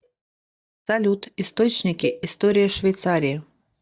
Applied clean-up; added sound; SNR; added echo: neural mask model DeepFilterNet 3.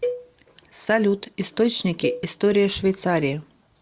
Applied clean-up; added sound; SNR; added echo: none; Cowbell; 11 dB; none.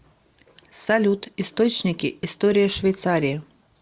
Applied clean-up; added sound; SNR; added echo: none; none; none; none.